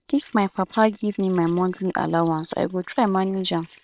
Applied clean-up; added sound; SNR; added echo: neural separator model SepFormer WHAM!.